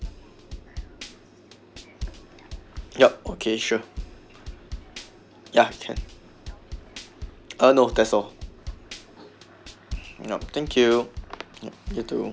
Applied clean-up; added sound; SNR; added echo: none; Drum kit; 13 dB; none.